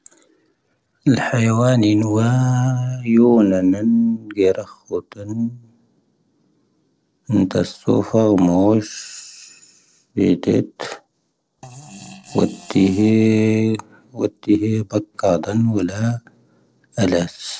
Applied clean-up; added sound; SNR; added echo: neural separator model SepFormer DNS4.